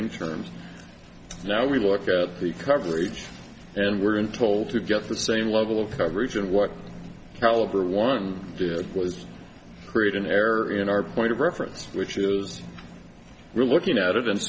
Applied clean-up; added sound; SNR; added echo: none; none; none; none.